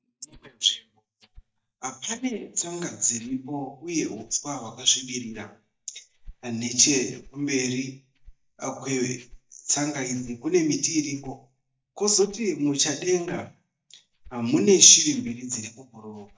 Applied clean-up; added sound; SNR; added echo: neural mask model DeepFilterNet 3.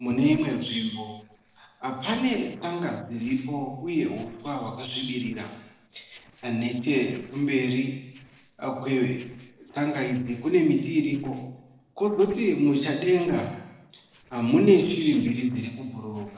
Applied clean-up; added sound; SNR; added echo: neural separator model SepFormer DNS4.